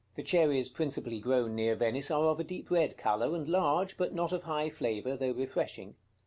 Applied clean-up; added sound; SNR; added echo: none; none; none; none.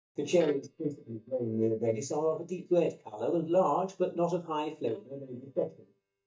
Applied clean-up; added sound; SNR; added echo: neural mask model DeepFilterNet 3.